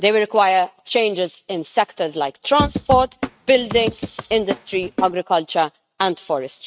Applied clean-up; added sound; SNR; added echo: neural mask model RNNoise.